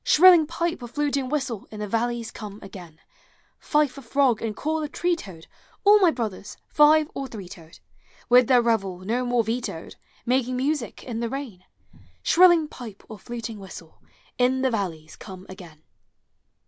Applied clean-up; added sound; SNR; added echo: none; none; none; none.